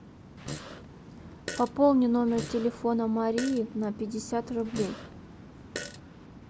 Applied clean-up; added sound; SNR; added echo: none; Waves, surf + Fart; 12 dB; none.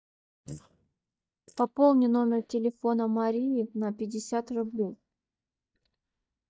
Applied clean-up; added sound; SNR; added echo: neural mask model DeepFilterNet 3.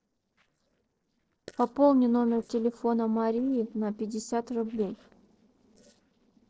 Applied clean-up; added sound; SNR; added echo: neural separator model SepFormer DNS4.